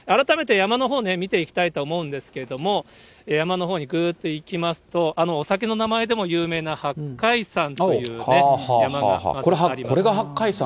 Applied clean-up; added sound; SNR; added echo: none; none; none; none.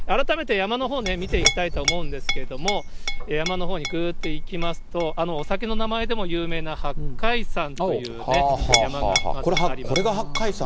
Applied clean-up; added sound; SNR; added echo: none; Chink, clink; -2 dB; none.